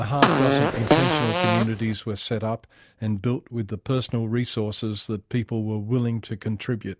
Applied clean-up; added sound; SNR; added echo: none; Fart; -5 dB; none.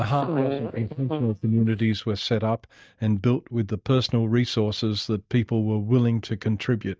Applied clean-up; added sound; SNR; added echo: neural mask model DeepFilterNet 3.